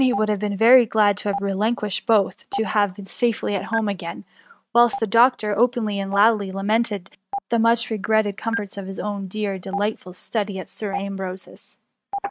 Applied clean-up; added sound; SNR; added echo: neural mask model RNNoise.